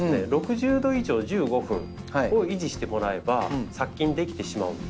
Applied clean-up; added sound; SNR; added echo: none; none; none; none.